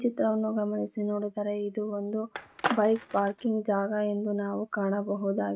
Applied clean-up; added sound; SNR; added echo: neural mask model RNNoise.